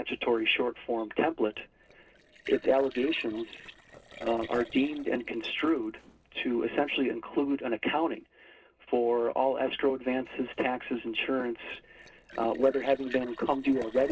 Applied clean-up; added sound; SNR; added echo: neural separator model SepFormer DNS4.